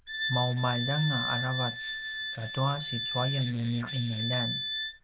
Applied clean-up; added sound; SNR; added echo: neural diffusion model UNIVERSE++.